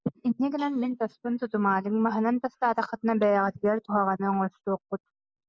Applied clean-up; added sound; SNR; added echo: neural mask model Resemble Enhance denoiser.